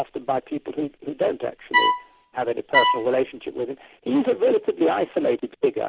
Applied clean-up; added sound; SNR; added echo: none; Bowed string instrument; -2 dB; none.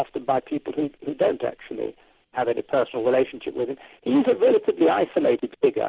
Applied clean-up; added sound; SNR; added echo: none; none; none; none.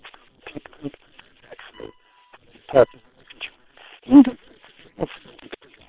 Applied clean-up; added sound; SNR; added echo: neural separator model SepFormer WHAM!.